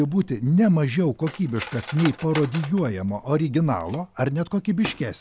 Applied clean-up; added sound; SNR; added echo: none; Cutlery, silverware; 16 dB; none.